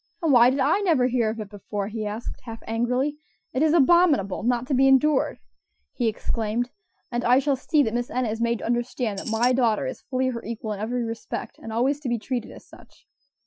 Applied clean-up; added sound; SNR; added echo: classical method Wiener filter.